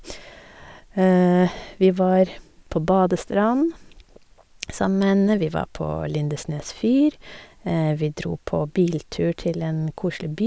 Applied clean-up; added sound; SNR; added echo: none; none; none; none.